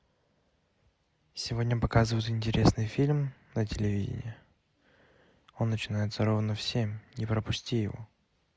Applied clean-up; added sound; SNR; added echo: none; none; none; none.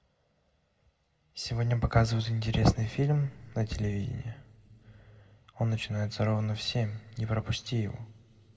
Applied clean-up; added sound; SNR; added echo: none; none; none; reverberation time 1.8 s.